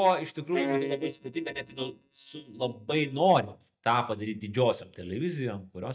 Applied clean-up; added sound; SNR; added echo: neural mask model DeepFilterNet 3.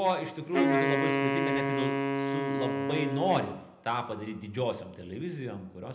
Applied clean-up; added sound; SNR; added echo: none; Wind instrument, woodwind instrument; -3 dB; reverberation time 0.7 s.